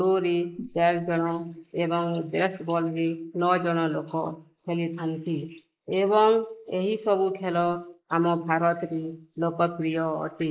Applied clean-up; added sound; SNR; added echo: neural mask model Resemble Enhance denoiser.